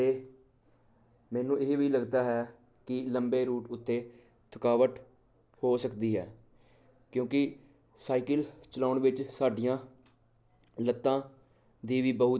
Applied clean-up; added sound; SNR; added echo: none; none; none; none.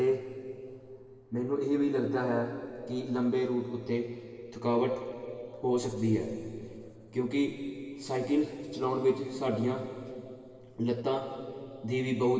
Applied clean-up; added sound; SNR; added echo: none; none; none; reverberation time 2.6 s.